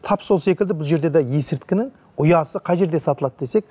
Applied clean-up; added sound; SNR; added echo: none; none; none; none.